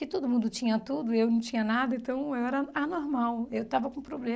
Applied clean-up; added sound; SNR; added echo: none; none; none; none.